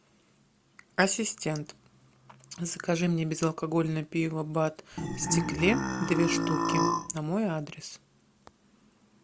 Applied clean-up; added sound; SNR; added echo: none; Burping, eructation; -2 dB; none.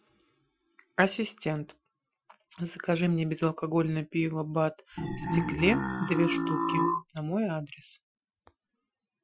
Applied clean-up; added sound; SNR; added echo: classical method Wiener filter.